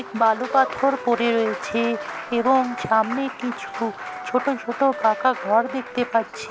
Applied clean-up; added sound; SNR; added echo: none; Applause + Wind instrument, woodwind instrument; 10 dB; none.